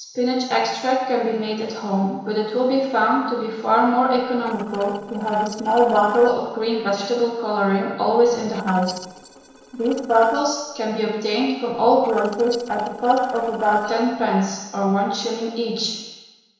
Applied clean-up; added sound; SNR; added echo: neural separator model SepFormer DNS4.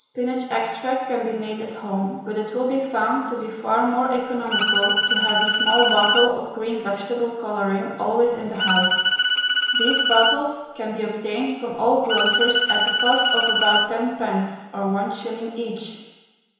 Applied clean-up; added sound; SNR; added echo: none; Bowed string instrument; -3 dB; reverberation time 1.0 s.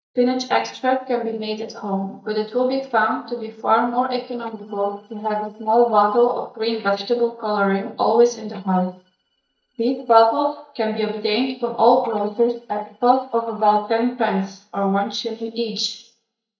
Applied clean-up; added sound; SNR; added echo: neural mask model DeepFilterNet 3.